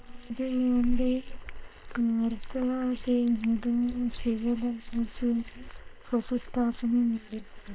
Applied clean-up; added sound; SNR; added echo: neural separator model SepFormer WHAM!.